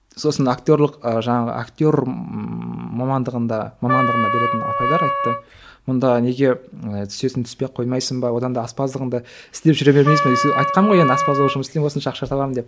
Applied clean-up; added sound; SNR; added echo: none; Wind instrument, woodwind instrument; 1 dB; none.